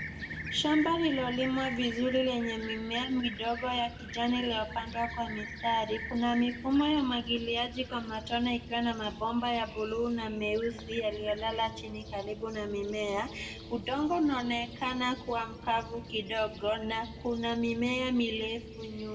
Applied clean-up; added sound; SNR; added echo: none; Fixed-wing aircraft, airplane; 11 dB; reverberation time 1.3 s.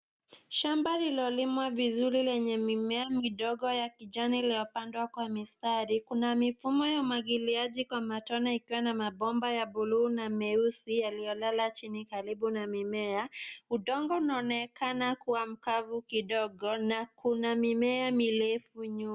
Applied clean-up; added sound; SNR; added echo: none; none; none; none.